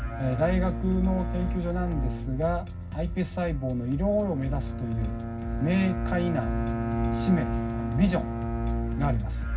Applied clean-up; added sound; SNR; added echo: none; Bowed string instrument; 6 dB; reverberation time 0.4 s.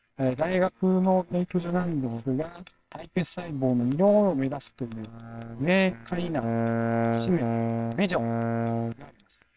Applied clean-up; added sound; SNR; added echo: neural separator model SepFormer WHAMR!.